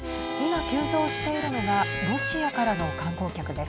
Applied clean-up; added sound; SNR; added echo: none; Harmonica; 5 dB; none.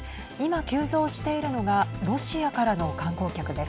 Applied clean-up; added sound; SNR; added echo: none; none; none; none.